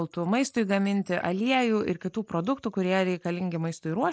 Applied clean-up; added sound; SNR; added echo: neural mask model Resemble Enhance denoiser.